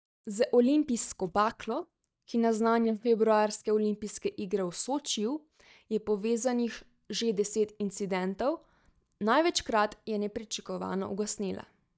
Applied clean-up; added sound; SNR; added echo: neural mask model DeepFilterNet 3.